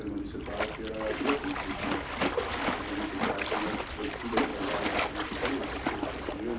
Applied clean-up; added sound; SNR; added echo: none; Splash, splatter; -4 dB; reverberation time 0.7 s.